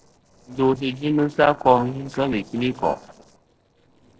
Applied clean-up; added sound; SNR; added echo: neural separator model SepFormer DNS4.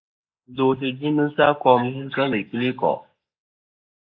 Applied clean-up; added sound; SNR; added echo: neural mask model Resemble Enhance denoiser.